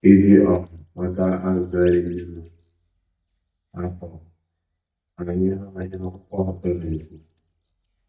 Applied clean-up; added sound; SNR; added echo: neural mask model DeepFilterNet 3.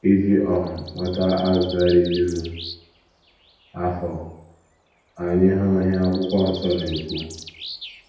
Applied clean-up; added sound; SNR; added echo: none; Bird; 17 dB; reverberation time 0.8 s.